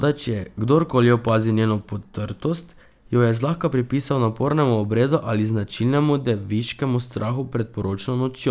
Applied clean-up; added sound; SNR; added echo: none; none; none; none.